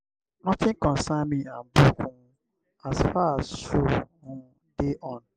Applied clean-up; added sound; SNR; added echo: none; none; none; none.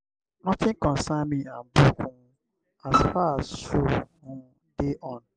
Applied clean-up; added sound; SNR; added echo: none; Bowed string instrument; 3 dB; none.